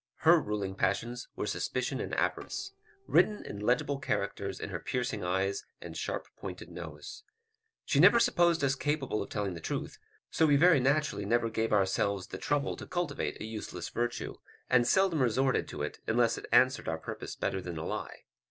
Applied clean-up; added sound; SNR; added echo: neural separator model SepFormer DNS4.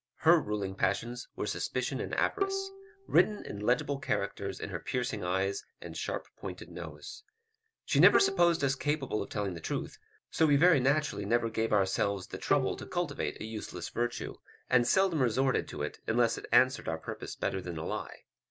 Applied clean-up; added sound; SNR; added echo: none; Bowed string instrument; 9 dB; none.